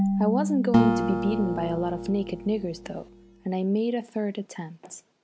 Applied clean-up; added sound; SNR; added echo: none; Marimba, xylophone / Wood + Acoustic guitar; 1 dB; none.